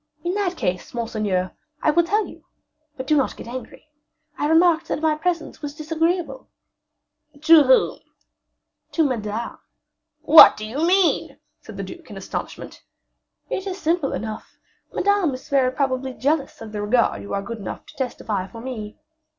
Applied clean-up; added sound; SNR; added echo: none; none; none; none.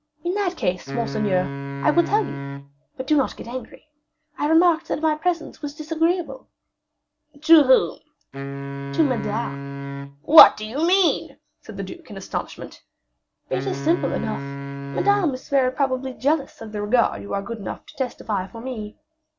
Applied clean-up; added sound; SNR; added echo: none; Wind instrument, woodwind instrument; 8 dB; none.